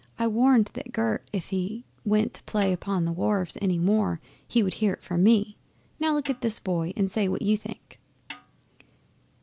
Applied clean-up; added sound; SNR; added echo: none; Snare drum; 19 dB; none.